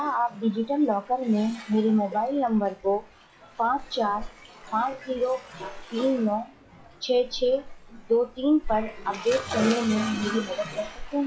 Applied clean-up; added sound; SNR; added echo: classical method log-MMSE.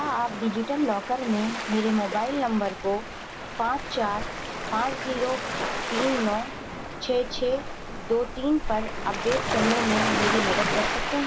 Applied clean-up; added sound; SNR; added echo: none; Waves, surf; 3 dB; none.